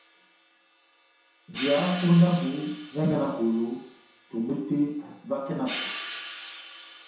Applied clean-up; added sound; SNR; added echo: none; Hi-hat; 9 dB; reverberation time 0.7 s.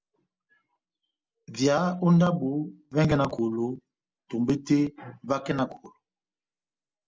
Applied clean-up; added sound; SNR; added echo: none; none; none; none.